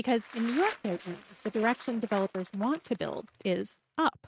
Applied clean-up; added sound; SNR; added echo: neural mask model RNNoise.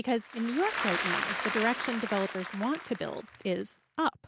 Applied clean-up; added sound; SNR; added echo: none; Applause / Crowd; 4 dB; none.